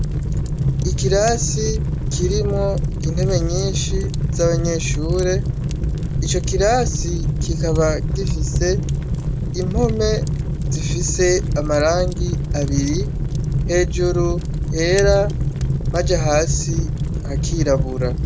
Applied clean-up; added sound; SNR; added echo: none; Fire; -2 dB; none.